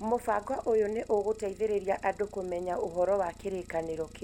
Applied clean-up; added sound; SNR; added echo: none; Idling; 20 dB; none.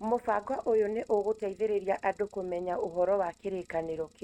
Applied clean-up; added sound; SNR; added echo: neural mask model RNNoise.